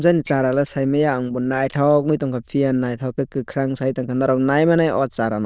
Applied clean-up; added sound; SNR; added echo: neural diffusion model UNIVERSE++.